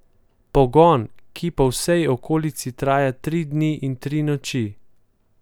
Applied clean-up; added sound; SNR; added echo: none; none; none; none.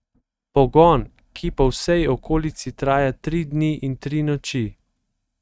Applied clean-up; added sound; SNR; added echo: neural mask model RNNoise.